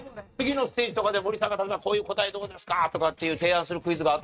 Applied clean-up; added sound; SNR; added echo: neural mask model RNNoise.